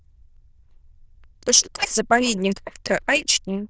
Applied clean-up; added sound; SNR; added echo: neural diffusion model UNIVERSE++.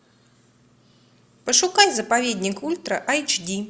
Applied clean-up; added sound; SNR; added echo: none; none; none; none.